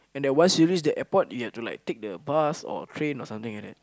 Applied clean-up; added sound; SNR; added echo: none; none; none; none.